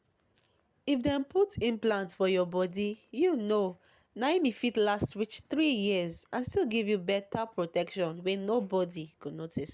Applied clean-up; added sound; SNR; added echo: none; none; none; none.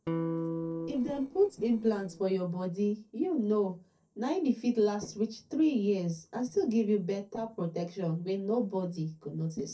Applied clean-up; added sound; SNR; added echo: neural separator model SepFormer DNS4.